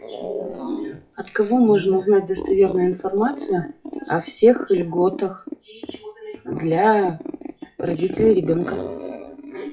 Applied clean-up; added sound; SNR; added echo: classical method WPE with log-MMSE.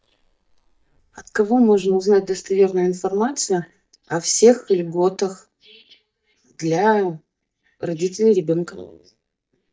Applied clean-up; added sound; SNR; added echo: neural mask model DeepFilterNet 3.